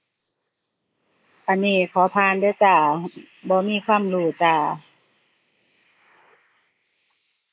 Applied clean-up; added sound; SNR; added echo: neural mask model Resemble Enhance denoiser.